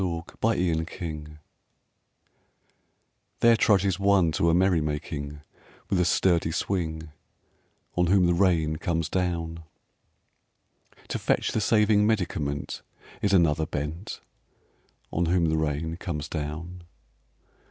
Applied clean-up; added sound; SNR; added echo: none; none; none; none.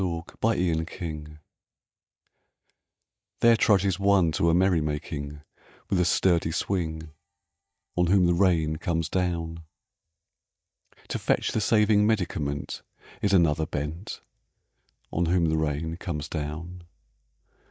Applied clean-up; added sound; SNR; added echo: neural mask model DeepFilterNet 3.